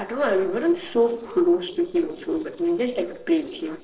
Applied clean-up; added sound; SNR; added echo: neural separator model SepFormer DNS4.